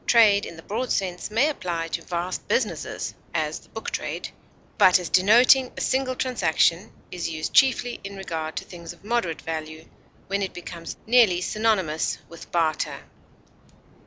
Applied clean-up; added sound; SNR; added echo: none; none; none; none.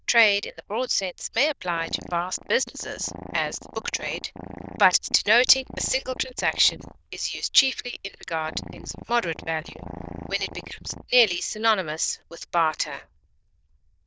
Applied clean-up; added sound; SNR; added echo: neural diffusion model UNIVERSE++.